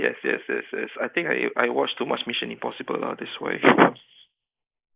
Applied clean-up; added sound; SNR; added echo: neural mask model Resemble Enhance denoiser.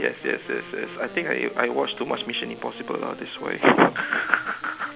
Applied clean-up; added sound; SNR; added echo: none; Wind instrument, woodwind instrument; 18 dB; none.